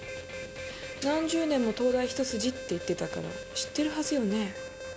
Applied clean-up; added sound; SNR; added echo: none; Alarm; 11 dB; none.